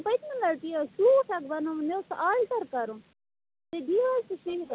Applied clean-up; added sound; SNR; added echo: none; none; none; none.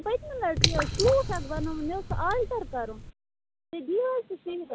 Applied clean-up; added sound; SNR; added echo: none; Drip / Water; 1 dB; none.